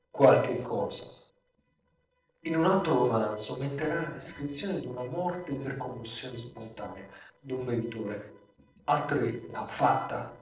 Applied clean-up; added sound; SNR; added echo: neural separator model SepFormer DNS4.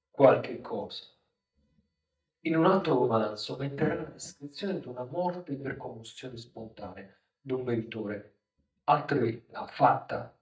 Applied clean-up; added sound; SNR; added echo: neural mask model DeepFilterNet 3.